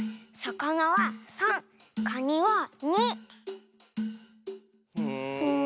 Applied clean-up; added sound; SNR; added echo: none; none; none; none.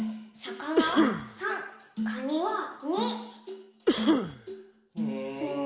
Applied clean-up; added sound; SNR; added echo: none; Cough; -3 dB; reverberation time 0.8 s.